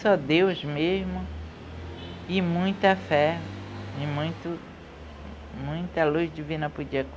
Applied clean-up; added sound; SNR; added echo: none; none; none; none.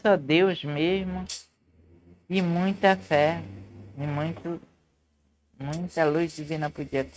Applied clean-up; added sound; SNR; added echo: neural mask model RNNoise.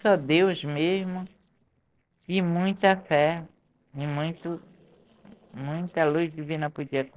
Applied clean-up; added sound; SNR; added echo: neural separator model SepFormer DNS4.